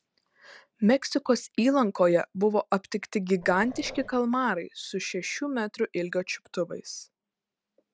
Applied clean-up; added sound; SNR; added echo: none; Growling; 18 dB; none.